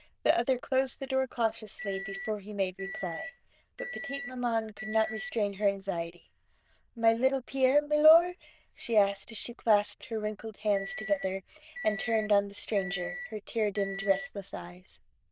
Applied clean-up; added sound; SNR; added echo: neural diffusion model UNIVERSE++.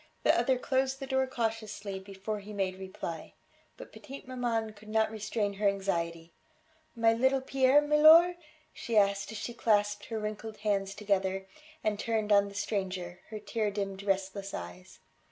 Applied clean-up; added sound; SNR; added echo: none; none; none; none.